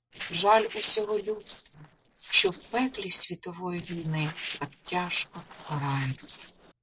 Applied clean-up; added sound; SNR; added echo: neural separator model SepFormer DNS4.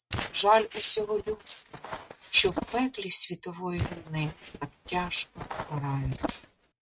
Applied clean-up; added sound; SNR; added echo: neural mask model RNNoise.